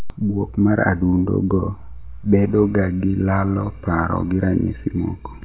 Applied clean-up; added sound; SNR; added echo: none; none; none; none.